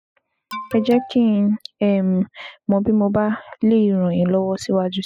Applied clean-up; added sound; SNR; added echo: classical method spectral subtraction.